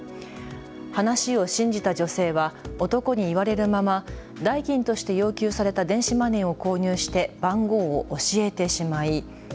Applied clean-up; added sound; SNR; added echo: none; none; none; none.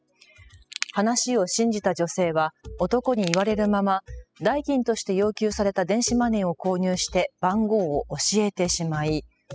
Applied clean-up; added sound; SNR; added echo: classical method spectral subtraction.